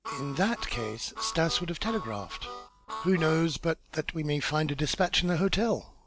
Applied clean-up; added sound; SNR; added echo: none; Harmonica; 11 dB; none.